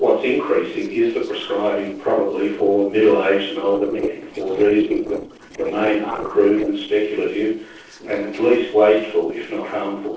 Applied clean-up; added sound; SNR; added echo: neural separator model SepFormer DNS4.